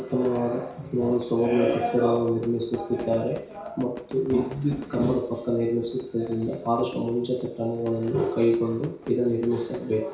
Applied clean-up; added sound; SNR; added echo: none; Fire / Fireworks; 19 dB; reverberation time 0.6 s.